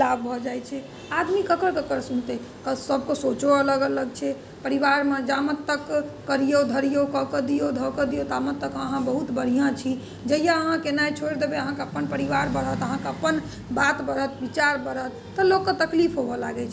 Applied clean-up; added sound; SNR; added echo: none; none; none; none.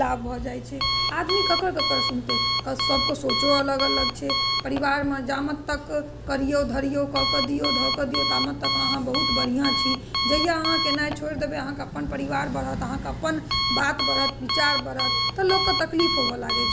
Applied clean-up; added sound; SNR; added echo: none; Alarm; 0 dB; none.